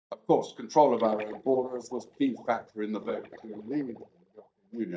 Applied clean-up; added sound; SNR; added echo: neural mask model DeepFilterNet 3.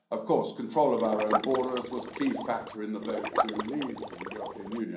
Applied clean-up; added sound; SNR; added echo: none; Liquid; 3 dB; reverberation time 0.6 s.